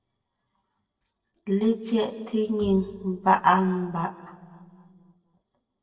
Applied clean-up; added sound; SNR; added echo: neural separator model SepFormer DNS4.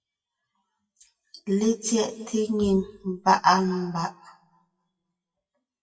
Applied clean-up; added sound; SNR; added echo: classical method WPE with log-MMSE.